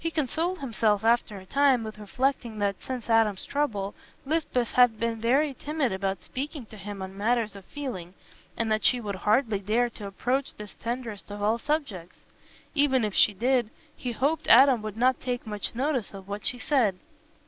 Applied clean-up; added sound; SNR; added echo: none; none; none; none.